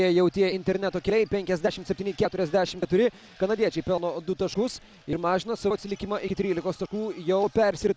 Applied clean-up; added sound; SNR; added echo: none; none; none; none.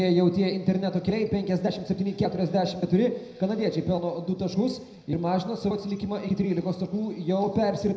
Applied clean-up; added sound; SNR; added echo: none; none; none; reverberation time 0.7 s.